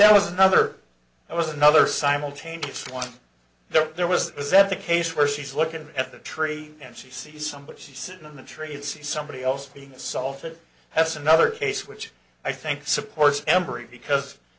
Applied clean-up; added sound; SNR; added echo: none; none; none; none.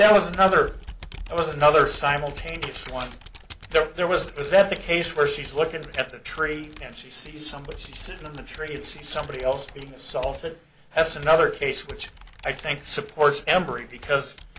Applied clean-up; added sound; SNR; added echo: none; Computer keyboard; 17 dB; none.